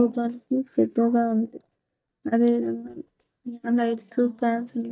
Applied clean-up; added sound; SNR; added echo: neural mask model DeepFilterNet 3.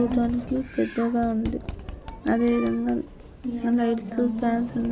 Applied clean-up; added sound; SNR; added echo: none; Sliding door; 14 dB; none.